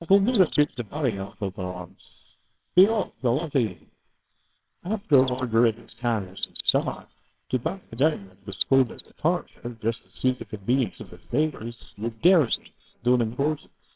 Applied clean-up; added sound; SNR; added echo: neural separator model SepFormer WHAMR!.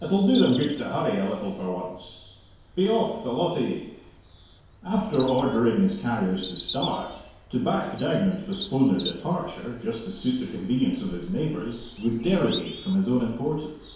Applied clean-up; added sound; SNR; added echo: none; Bird vocalization, bird call, bird song; 16 dB; reverberation time 1.0 s.